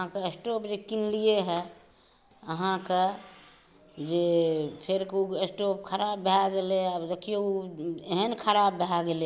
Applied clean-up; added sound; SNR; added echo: none; none; none; none.